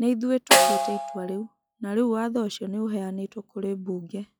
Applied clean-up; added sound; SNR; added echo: classical method log-MMSE.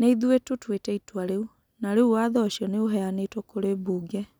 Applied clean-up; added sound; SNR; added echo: none; none; none; none.